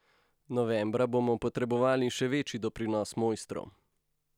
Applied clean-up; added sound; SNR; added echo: none; none; none; none.